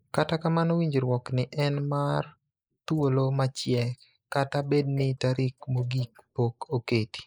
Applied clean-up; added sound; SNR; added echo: neural mask model Resemble Enhance denoiser.